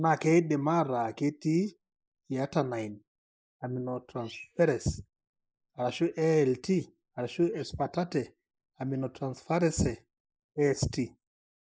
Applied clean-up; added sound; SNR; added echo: neural mask model Resemble Enhance denoiser.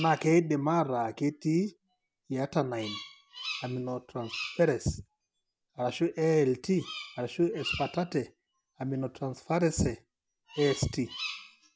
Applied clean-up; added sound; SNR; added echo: none; Bird vocalization, bird call, bird song; 14 dB; none.